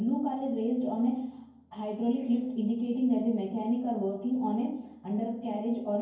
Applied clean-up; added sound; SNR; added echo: none; none; none; reverberation time 0.9 s.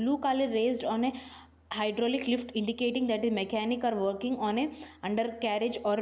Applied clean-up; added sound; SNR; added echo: none; none; none; none.